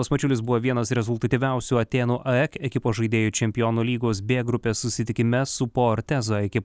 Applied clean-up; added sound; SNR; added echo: none; none; none; none.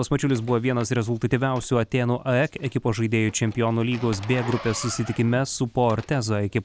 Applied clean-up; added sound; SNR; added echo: none; Wood + Zipper (clothing); 19 dB; none.